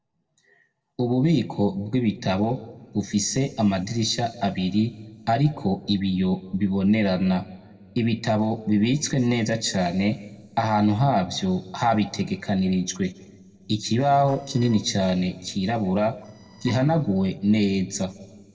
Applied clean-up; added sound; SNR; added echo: neural separator model SepFormer DNS4.